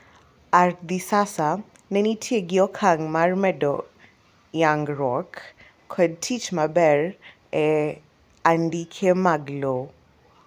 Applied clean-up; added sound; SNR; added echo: none; none; none; none.